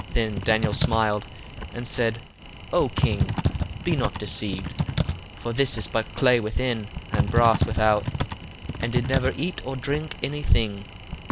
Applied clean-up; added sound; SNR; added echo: none; Typing; 3 dB; none.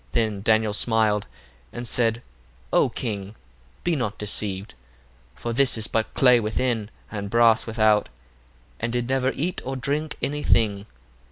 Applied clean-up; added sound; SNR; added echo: none; none; none; none.